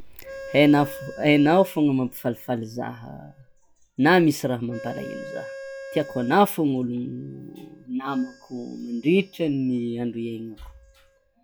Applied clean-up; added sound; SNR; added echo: classical method log-MMSE.